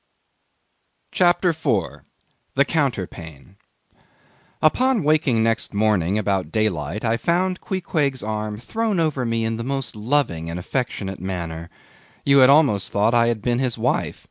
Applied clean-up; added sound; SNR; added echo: none; none; none; none.